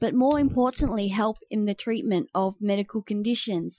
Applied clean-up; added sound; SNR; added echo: classical method Wiener filter.